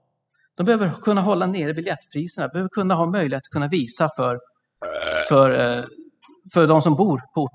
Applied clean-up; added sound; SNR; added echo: classical method spectral subtraction.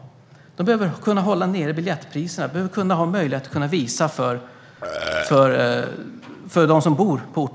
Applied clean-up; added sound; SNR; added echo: none; Burping, eructation; 6 dB; none.